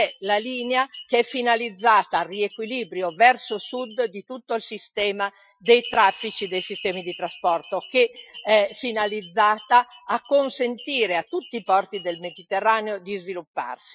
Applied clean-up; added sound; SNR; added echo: classical method Wiener filter.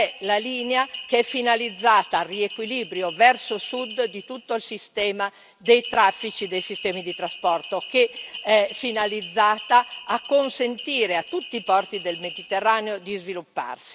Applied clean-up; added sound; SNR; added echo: none; Bell; 11 dB; none.